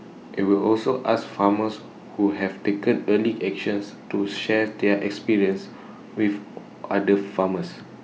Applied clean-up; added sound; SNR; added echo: none; none; none; none.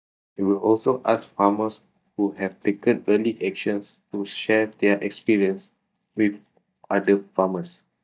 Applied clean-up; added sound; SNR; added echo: neural mask model DeepFilterNet 3.